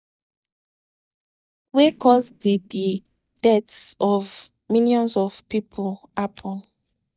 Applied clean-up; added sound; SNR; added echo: neural mask model DeepFilterNet 3.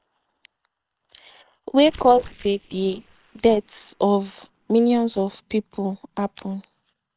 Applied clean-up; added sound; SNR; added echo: neural separator model SepFormer WHAM!.